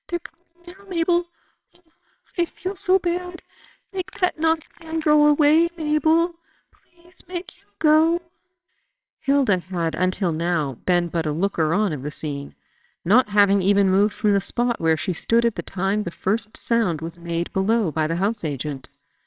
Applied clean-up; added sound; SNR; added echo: neural separator model SepFormer WHAMR!.